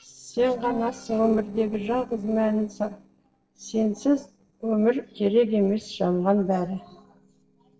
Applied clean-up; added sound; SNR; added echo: neural separator model SepFormer DNS4.